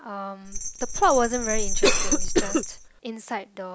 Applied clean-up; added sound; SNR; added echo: none; Cough + Bell; -4 dB; none.